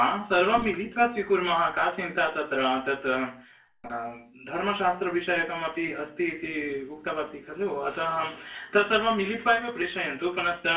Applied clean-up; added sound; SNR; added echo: none; none; none; reverberation time 0.3 s.